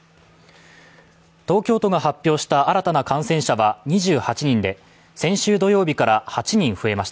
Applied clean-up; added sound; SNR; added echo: none; none; none; none.